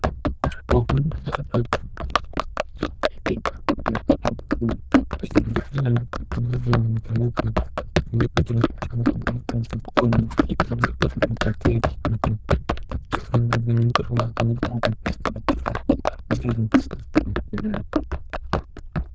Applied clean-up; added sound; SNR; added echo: neural diffusion model UNIVERSE++.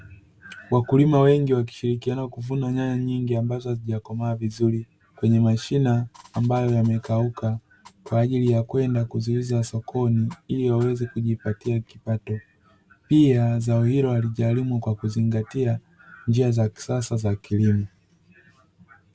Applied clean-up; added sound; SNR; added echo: none; none; none; none.